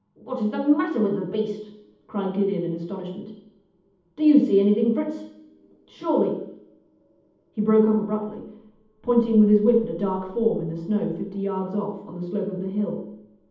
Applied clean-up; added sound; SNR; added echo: none; none; none; reverberation time 0.8 s.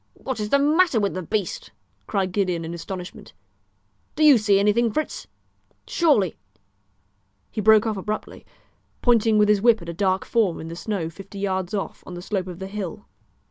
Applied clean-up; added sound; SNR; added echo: none; none; none; none.